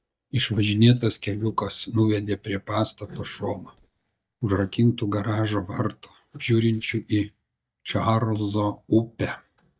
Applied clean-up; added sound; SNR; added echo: neural mask model DeepFilterNet 3.